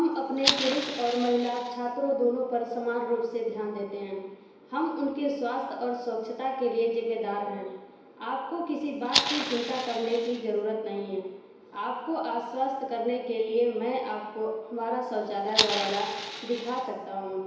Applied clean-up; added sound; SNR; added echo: none; Fire; 2 dB; reverberation time 1.0 s.